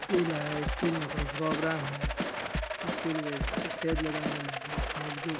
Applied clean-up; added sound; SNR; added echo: none; Drum kit + Rattle; -1 dB; none.